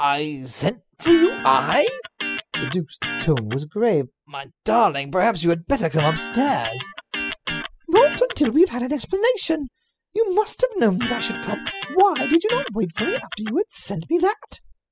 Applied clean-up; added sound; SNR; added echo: classical method spectral subtraction.